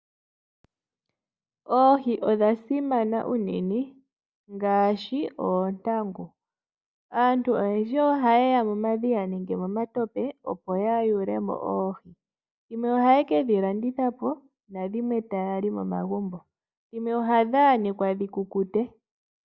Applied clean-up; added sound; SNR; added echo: none; none; none; none.